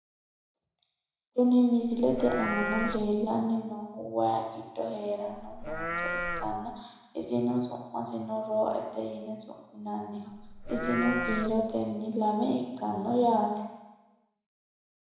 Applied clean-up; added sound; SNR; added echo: none; Livestock, farm animals, working animals; 4 dB; reverberation time 1.0 s.